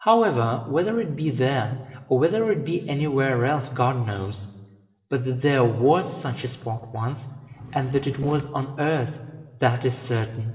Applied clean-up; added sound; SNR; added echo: neural separator model SepFormer DNS4.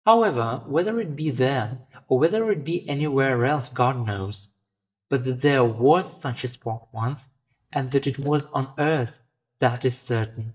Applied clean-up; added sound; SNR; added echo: neural mask model DeepFilterNet 3.